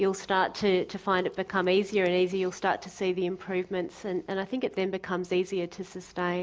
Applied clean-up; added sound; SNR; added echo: none; none; none; none.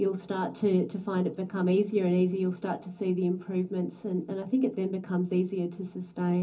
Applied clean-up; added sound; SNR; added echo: none; none; none; reverberation time 0.3 s.